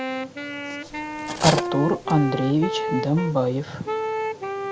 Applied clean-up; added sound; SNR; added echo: none; Wind instrument, woodwind instrument + Cutlery, silverware; 3 dB; none.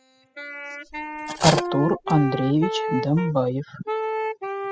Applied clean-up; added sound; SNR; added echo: classical method spectral subtraction.